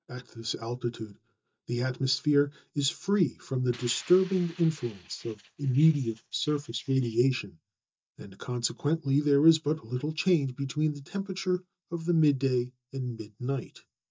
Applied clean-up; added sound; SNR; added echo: neural mask model DeepFilterNet 3.